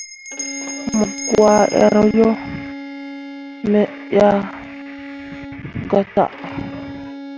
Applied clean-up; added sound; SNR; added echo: none; Bowed string instrument + Bell; 12 dB; none.